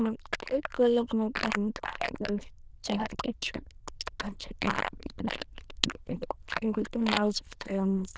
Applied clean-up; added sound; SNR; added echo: neural diffusion model UNIVERSE++.